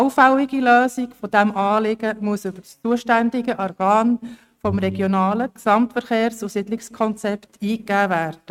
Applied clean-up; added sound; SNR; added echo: neural mask model RNNoise.